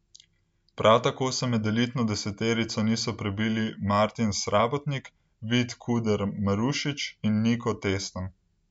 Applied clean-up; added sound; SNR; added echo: none; none; none; none.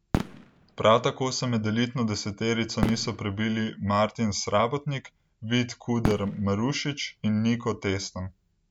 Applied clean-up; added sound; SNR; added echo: none; Fireworks; 10 dB; none.